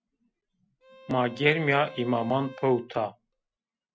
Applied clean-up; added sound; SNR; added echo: none; Bowed string instrument; 20 dB; none.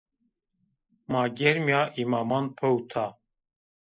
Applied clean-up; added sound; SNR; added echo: neural mask model Resemble Enhance denoiser.